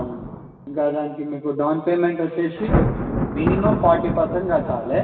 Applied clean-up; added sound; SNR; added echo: none; Thunder; 3 dB; reverberation time 1.2 s.